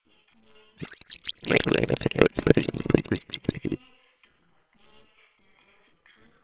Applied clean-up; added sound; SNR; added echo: neural separator model SepFormer WHAMR!.